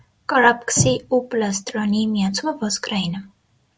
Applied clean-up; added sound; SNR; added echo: none; none; none; none.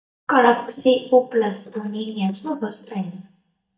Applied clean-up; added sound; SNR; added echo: neural mask model DeepFilterNet 3.